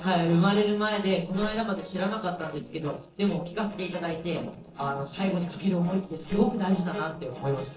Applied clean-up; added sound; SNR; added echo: neural separator model SepFormer DNS4.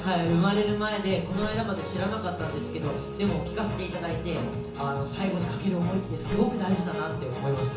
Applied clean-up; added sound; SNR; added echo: none; Slam; 16 dB; reverberation time 0.8 s.